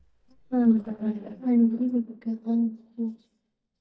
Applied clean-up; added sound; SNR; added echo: neural mask model DeepFilterNet 3.